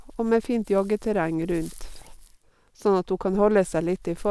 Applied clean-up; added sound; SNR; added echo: none; Dog; 16 dB; none.